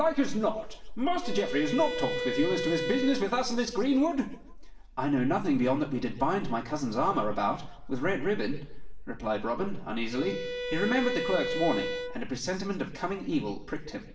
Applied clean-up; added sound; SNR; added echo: none; Bowed string instrument; 5 dB; reverberation time 0.7 s.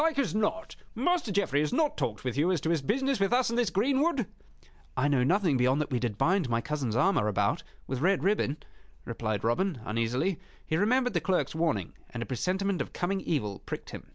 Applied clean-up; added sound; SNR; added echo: none; none; none; none.